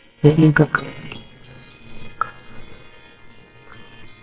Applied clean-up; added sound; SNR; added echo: neural separator model SepFormer WHAMR!.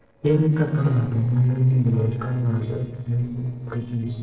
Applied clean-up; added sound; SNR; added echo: neural separator model SepFormer DNS4.